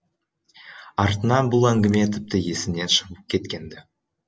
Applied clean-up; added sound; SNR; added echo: neural separator model SepFormer DNS4.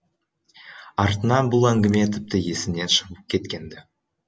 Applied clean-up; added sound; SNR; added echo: none; Raindrop; 20 dB; none.